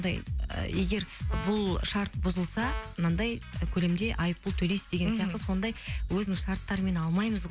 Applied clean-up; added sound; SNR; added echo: none; Brass instrument; 16 dB; none.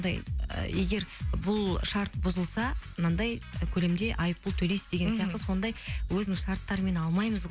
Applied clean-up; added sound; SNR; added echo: none; none; none; none.